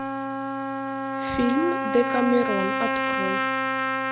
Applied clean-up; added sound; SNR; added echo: none; Trumpet; -1 dB; none.